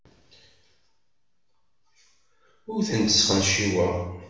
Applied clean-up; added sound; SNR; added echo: none; none; none; reverberation time 0.9 s.